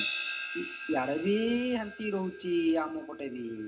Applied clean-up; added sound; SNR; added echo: none; Crash cymbal; 8 dB; reverberation time 0.2 s.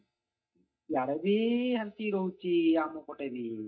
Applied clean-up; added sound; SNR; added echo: neural mask model DeepFilterNet 3.